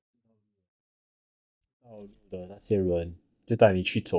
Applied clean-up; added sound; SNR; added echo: neural mask model DeepFilterNet 3.